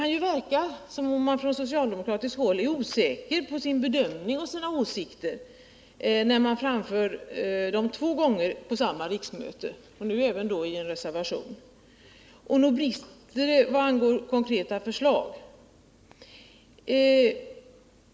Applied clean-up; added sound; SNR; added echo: none; none; none; none.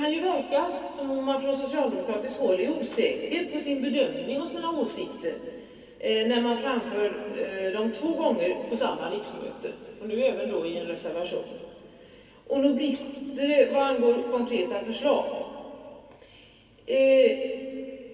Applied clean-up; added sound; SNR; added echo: none; none; none; reverberation time 2.5 s.